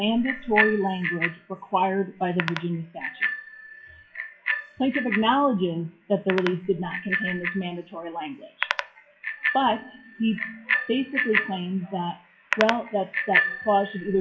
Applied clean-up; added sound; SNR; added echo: classical method WPE with log-MMSE.